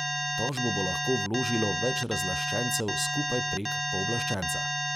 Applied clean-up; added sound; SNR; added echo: none; Alarm; -2 dB; none.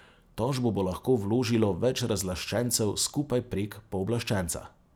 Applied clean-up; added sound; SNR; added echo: none; none; none; none.